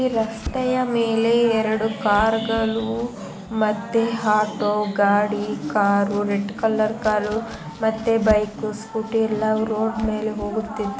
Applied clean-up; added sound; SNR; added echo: none; Domestic sounds, home sounds; 19 dB; none.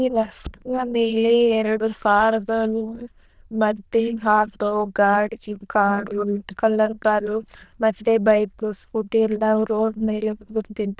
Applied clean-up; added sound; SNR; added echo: neural diffusion model UNIVERSE++.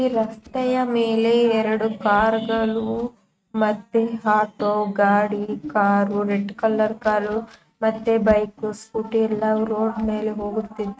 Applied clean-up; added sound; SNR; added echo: neural mask model RNNoise.